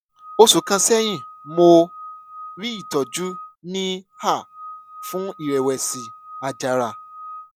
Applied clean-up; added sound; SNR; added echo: none; Screech / Glass; 17 dB; none.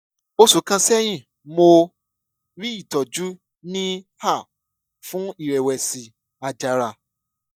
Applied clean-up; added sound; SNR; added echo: neural mask model DeepFilterNet 3.